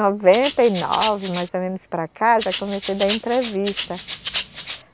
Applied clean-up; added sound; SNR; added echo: none; Rattle (instrument); 10 dB; none.